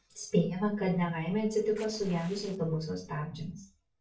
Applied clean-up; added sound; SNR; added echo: neural separator model SepFormer DNS4.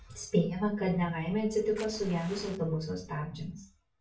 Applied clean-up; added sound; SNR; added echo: none; Fire; 19 dB; reverberation time 0.3 s.